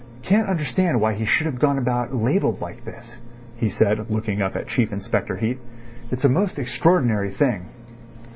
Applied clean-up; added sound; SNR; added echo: none; none; none; none.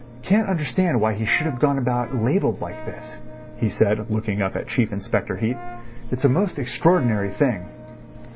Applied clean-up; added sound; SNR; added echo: none; Brass instrument; 20 dB; none.